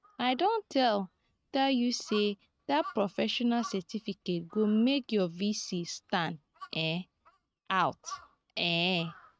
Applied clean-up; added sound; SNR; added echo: neural mask model RNNoise.